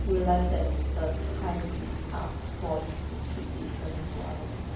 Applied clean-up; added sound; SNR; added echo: none; Car passing by / Idling / Accelerating, revving, vroom; -3 dB; reverberation time 0.9 s.